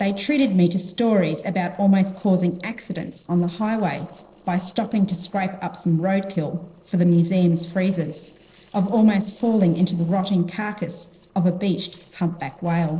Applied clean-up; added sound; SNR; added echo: neural separator model SepFormer DNS4.